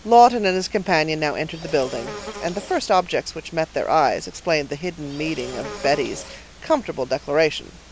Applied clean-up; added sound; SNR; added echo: none; Insect; 14 dB; none.